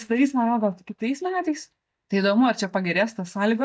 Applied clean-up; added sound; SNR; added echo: neural mask model DeepFilterNet 3.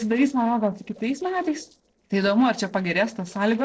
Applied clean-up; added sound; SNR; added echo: neural separator model SepFormer DNS4.